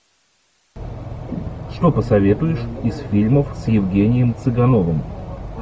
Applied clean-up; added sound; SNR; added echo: none; none; none; none.